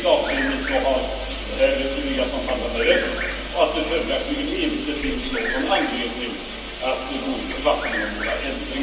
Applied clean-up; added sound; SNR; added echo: none; Bird vocalization, bird call, bird song; 11 dB; reverberation time 0.3 s.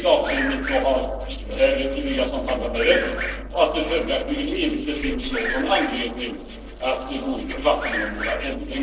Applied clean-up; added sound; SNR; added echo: neural separator model SepFormer DNS4.